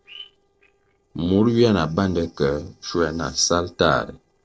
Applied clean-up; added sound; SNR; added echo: neural separator model SepFormer DNS4.